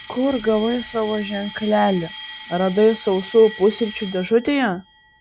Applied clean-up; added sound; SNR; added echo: none; Alarm; 4 dB; none.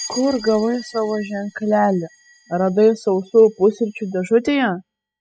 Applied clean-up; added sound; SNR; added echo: classical method spectral subtraction.